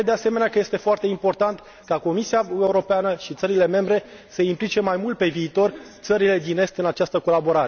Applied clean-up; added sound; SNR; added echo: none; none; none; none.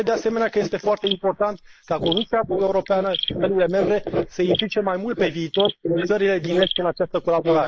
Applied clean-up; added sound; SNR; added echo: neural mask model Resemble Enhance denoiser.